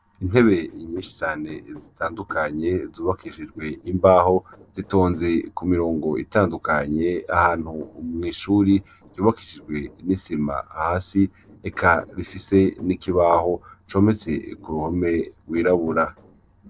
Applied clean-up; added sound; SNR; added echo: neural separator model SepFormer DNS4.